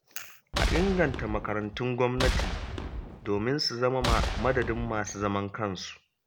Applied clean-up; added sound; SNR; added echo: none; Boom; 1 dB; none.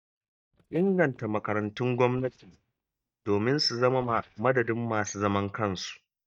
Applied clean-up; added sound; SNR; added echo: neural mask model DeepFilterNet 3.